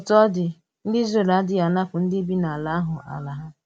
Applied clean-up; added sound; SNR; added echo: none; none; none; none.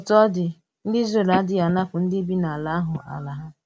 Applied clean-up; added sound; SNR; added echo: none; Telephone; 14 dB; none.